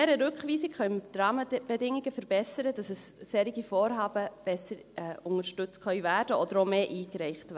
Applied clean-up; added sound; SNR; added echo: none; none; none; none.